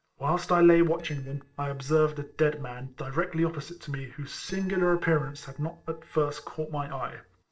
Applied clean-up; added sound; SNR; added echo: neural separator model SepFormer DNS4.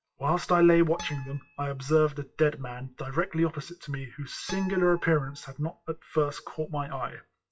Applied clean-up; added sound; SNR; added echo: classical method WPE with log-MMSE.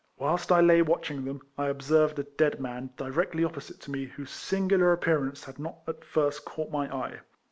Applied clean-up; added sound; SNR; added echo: none; none; none; none.